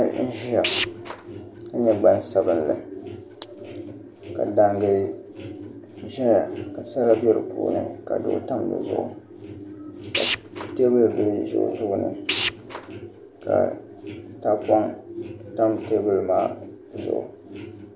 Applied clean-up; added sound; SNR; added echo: none; Tools; 5 dB; none.